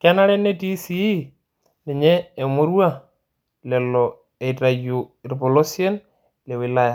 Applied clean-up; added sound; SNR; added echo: none; none; none; none.